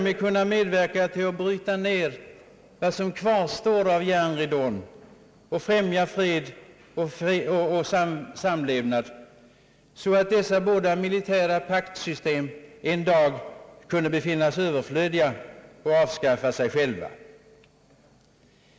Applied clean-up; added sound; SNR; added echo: none; none; none; none.